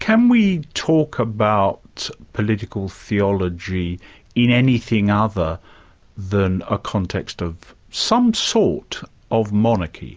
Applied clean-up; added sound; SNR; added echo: none; none; none; none.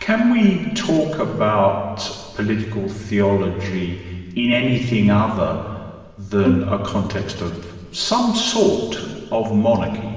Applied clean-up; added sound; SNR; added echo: none; Bowed string instrument; 6 dB; reverberation time 1.6 s.